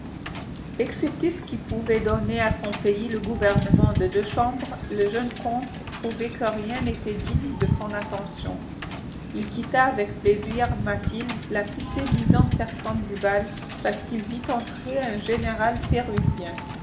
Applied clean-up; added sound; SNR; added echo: none; Wind / Boat, Water vehicle; 2 dB; reverberation time 0.4 s.